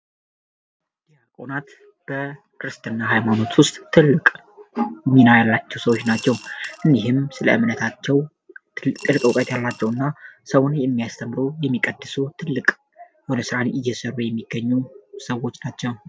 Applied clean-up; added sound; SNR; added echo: none; Coin (dropping) / Glass; 18 dB; none.